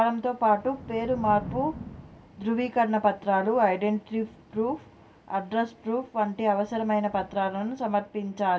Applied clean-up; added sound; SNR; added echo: none; Thunder / Rain; 19 dB; reverberation time 0.2 s.